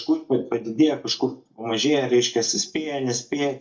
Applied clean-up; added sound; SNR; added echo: neural mask model DeepFilterNet 3.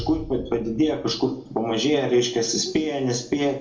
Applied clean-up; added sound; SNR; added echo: none; Boom; 19 dB; reverberation time 0.5 s.